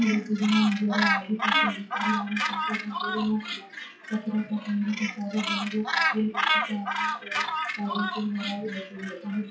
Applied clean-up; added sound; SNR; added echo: classical method WPE with log-MMSE.